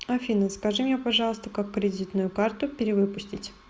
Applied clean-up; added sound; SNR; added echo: none; none; none; none.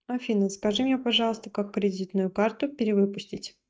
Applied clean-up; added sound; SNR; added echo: neural mask model DeepFilterNet 3.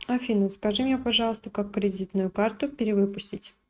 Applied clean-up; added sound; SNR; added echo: neural mask model RNNoise.